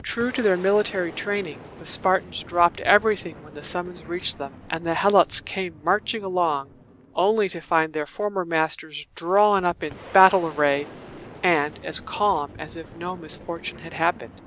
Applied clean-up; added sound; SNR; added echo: none; Boom; 19 dB; none.